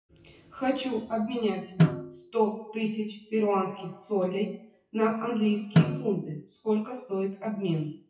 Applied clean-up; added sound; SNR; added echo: classical method WPE with log-MMSE.